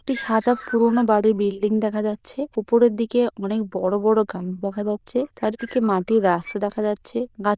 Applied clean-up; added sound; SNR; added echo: neural diffusion model UNIVERSE++.